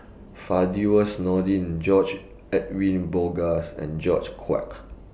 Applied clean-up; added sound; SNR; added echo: none; none; none; none.